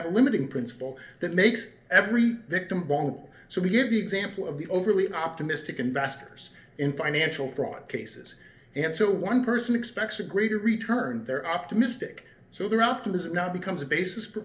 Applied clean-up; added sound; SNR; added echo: none; none; none; reverberation time 0.3 s.